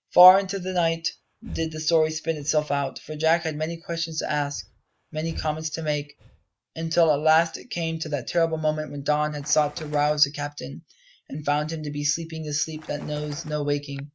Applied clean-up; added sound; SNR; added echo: none; Breathing + Bird; 19 dB; none.